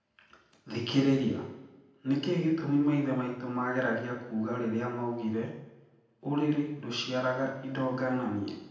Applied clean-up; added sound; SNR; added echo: none; none; none; reverberation time 0.9 s.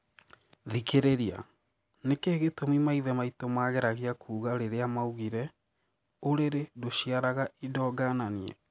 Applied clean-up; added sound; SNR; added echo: none; none; none; none.